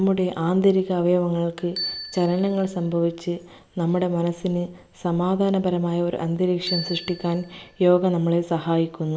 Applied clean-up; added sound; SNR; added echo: none; Bicycle bell; 17 dB; none.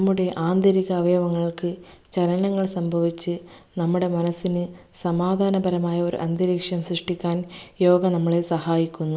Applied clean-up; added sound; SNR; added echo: none; none; none; none.